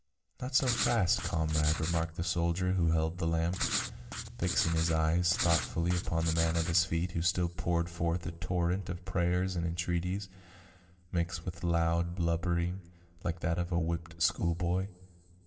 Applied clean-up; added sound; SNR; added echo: none; Writing; 6 dB; reverberation time 0.4 s.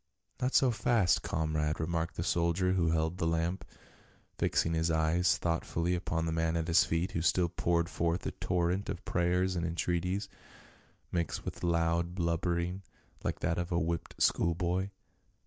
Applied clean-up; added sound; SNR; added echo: none; none; none; none.